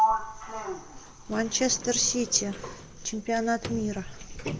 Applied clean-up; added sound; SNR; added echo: none; Sliding door; 4 dB; none.